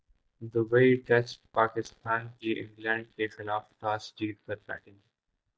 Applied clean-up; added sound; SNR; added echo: neural mask model DeepFilterNet 3.